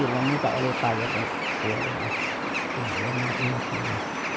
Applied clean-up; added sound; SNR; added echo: none; Bird; -2 dB; none.